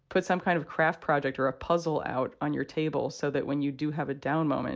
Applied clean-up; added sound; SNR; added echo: none; none; none; none.